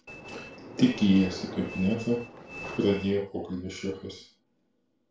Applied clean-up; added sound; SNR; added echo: none; Train; 12 dB; reverberation time 0.3 s.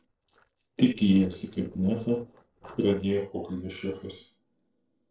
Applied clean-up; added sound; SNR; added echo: neural separator model SepFormer DNS4.